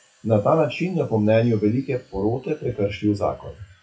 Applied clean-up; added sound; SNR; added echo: classical method WPE with log-MMSE.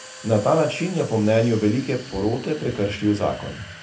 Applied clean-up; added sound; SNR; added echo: none; Domestic sounds, home sounds; 17 dB; reverberation time 0.3 s.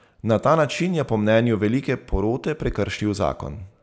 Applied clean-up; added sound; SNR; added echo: none; none; none; none.